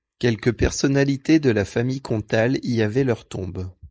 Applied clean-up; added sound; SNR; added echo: neural mask model Resemble Enhance denoiser.